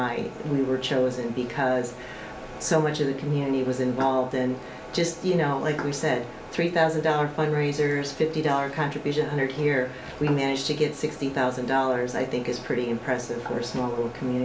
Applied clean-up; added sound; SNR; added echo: none; none; none; none.